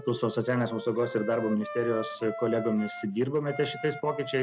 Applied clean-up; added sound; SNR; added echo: none; Wind instrument, woodwind instrument; 11 dB; none.